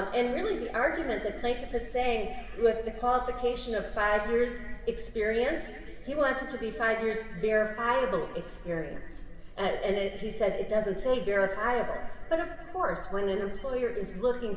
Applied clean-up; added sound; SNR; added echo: none; none; none; reverberation time 2.2 s.